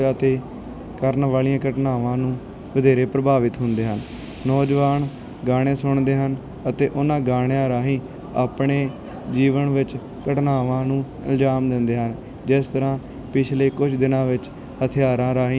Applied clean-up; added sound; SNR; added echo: none; none; none; none.